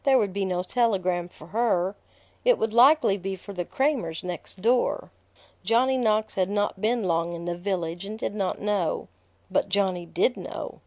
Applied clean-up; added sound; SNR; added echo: none; none; none; none.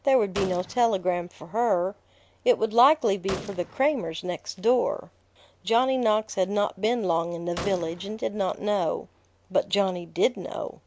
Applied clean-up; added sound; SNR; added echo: none; Gunshot, gunfire; 17 dB; none.